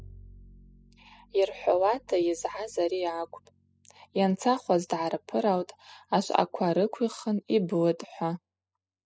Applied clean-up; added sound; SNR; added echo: classical method spectral subtraction.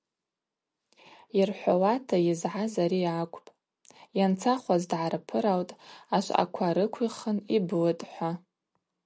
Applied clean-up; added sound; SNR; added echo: none; none; none; none.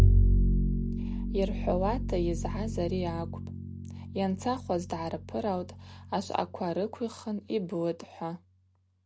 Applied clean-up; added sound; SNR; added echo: none; Bowed string instrument; -3 dB; none.